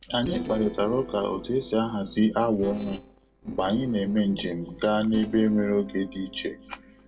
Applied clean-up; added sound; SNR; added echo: neural separator model SepFormer DNS4.